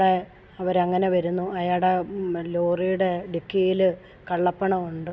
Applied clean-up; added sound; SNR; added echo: none; none; none; none.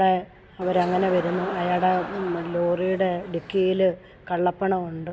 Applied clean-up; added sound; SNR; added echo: none; Crowd; 11 dB; none.